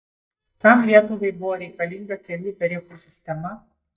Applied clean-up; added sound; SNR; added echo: neural mask model DeepFilterNet 3.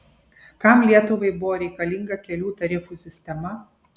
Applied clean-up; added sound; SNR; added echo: none; none; none; none.